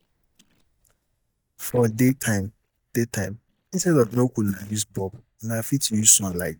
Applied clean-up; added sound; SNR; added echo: neural mask model DeepFilterNet 3.